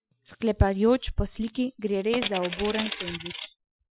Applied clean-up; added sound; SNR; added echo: classical method Wiener filter.